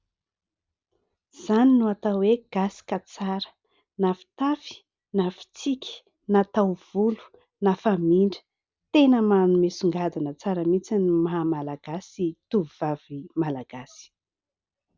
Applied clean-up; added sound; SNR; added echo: none; none; none; none.